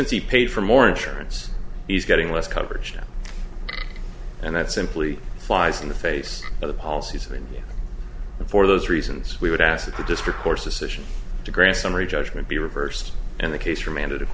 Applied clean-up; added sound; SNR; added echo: none; none; none; none.